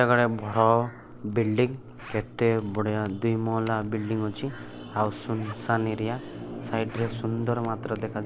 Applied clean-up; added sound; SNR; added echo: none; Zipper (clothing); 20 dB; none.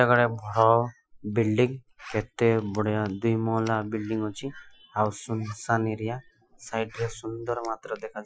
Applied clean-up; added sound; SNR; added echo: classical method Wiener filter.